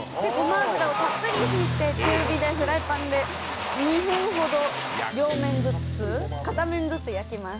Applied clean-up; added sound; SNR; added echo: none; Guitar + Domestic sounds, home sounds; 3 dB; none.